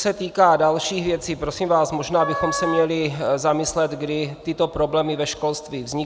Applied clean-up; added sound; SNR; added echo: none; Wind instrument, woodwind instrument; 8 dB; none.